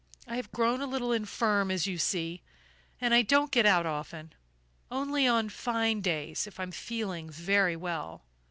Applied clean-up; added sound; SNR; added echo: none; none; none; none.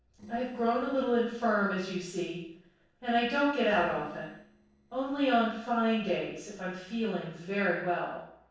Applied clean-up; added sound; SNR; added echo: neural separator model SepFormer DNS4.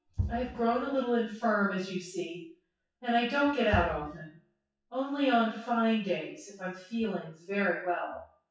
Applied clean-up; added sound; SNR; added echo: classical method WPE with log-MMSE.